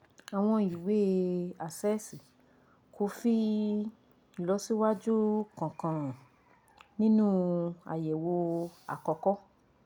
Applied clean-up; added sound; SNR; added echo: none; none; none; none.